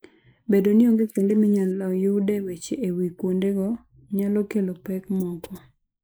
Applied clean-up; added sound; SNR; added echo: neural mask model Resemble Enhance denoiser.